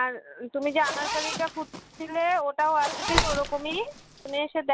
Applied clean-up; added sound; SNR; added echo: none; Slam + Zipper (clothing); 5 dB; none.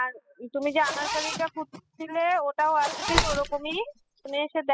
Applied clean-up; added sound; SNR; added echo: classical method spectral subtraction.